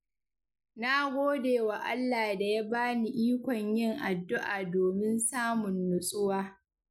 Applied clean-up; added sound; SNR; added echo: neural mask model Resemble Enhance denoiser.